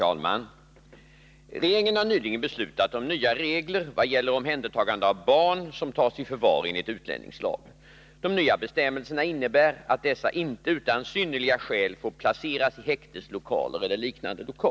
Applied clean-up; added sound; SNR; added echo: none; none; none; none.